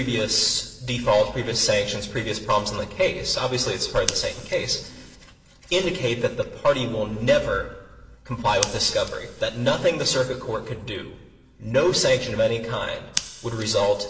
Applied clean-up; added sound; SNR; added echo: none; Scissors; 16 dB; reverberation time 1.1 s.